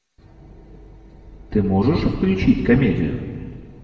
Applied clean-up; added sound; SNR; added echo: none; none; none; reverberation time 1.7 s.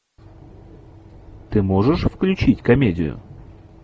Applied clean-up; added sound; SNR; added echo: none; none; none; none.